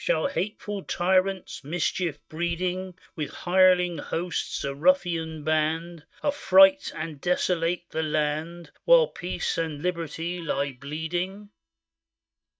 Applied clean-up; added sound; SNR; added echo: neural mask model DeepFilterNet 3.